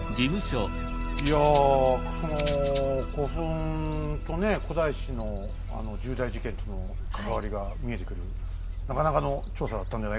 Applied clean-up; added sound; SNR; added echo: none; Gull, seagull + Rattle (instrument); 3 dB; none.